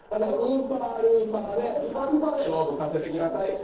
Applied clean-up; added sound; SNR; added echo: neural separator model SepFormer DNS4.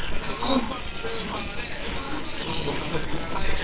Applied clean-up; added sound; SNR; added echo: neural separator model SepFormer WHAMR!.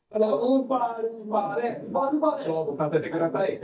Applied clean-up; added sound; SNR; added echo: neural mask model DeepFilterNet 3.